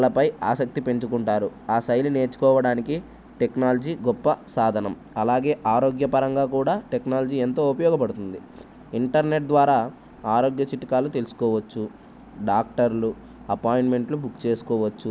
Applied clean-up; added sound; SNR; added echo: none; none; none; none.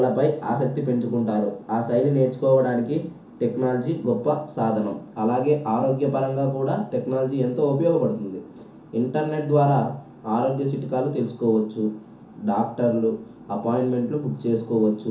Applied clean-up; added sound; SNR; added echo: none; none; none; reverberation time 0.7 s.